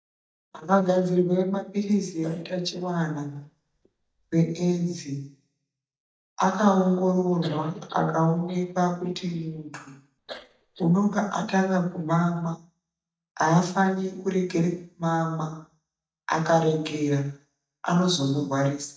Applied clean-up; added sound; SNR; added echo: neural mask model DeepFilterNet 3.